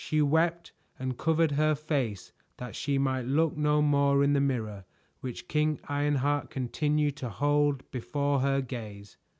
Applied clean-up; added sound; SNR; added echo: none; none; none; none.